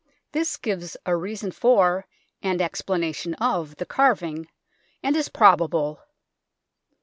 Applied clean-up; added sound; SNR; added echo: none; none; none; none.